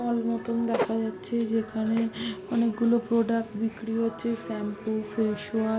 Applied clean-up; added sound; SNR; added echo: none; none; none; none.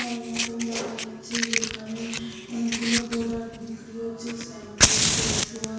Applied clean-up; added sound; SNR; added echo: none; Fire; -3 dB; reverberation time 1.1 s.